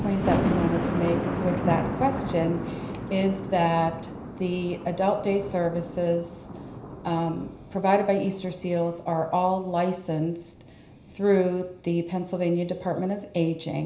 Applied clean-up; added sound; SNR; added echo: none; Thunder; 7 dB; reverberation time 0.5 s.